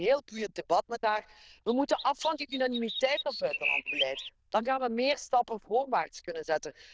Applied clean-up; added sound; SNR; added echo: neural diffusion model UNIVERSE++.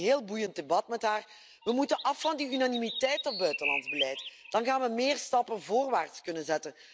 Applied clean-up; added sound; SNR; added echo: none; Chirp, tweet; 7 dB; none.